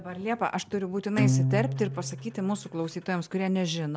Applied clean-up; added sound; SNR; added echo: none; Acoustic guitar; 0 dB; none.